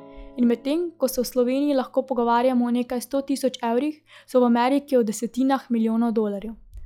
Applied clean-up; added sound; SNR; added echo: classical method log-MMSE.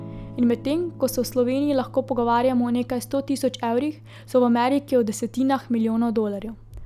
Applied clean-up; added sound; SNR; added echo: none; Electric guitar / Strum; 18 dB; none.